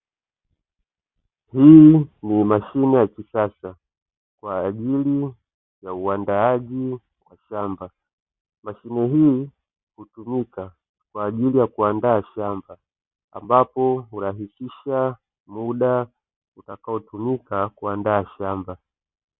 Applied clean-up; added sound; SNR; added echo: none; none; none; none.